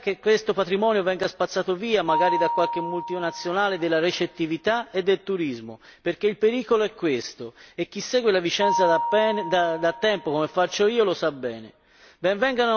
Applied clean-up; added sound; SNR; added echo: none; Mallet percussion; 9 dB; none.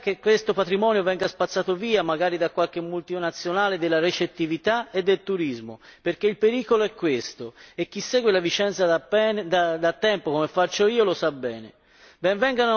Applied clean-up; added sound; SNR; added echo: none; none; none; none.